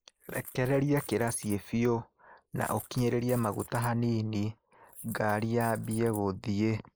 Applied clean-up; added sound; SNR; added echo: neural mask model Resemble Enhance denoiser.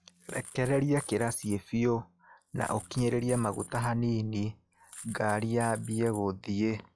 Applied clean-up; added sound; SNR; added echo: classical method log-MMSE.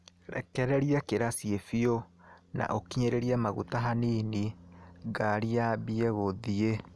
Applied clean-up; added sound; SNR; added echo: none; none; none; none.